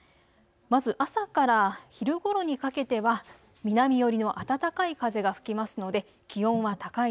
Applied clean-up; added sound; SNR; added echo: none; none; none; none.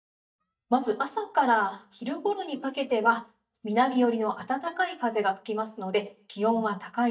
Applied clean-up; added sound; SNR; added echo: neural mask model DeepFilterNet 3.